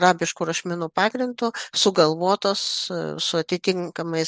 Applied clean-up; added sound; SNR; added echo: none; none; none; none.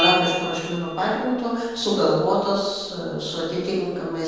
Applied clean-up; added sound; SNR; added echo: none; Bell; 9 dB; reverberation time 1.2 s.